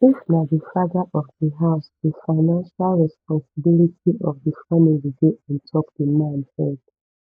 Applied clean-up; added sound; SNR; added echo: neural mask model Resemble Enhance denoiser.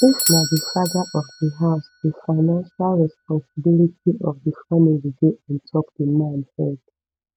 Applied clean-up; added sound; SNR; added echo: none; Bell / Doorbell; 12 dB; none.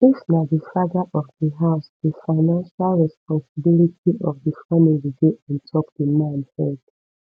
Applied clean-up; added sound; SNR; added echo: none; none; none; none.